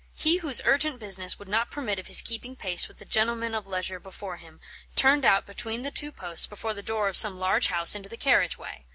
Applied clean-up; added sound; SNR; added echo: none; none; none; none.